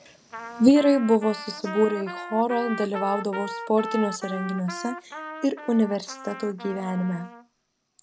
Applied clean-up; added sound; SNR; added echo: none; Trumpet; 12 dB; none.